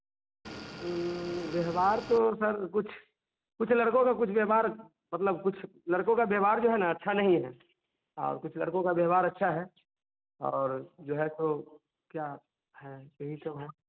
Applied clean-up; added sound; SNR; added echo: none; Motor vehicle (road) / Engine; 12 dB; none.